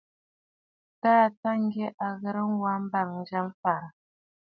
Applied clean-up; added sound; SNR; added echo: none; none; none; none.